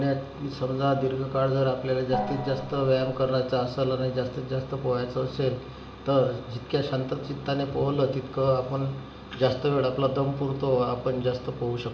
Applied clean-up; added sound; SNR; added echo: none; Gong; 8 dB; reverberation time 1.6 s.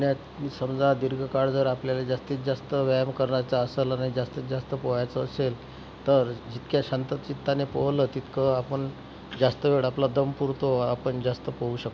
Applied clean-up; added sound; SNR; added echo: none; none; none; none.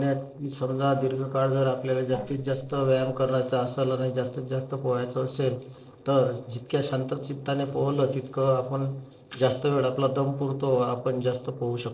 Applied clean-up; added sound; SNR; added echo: neural separator model SepFormer DNS4.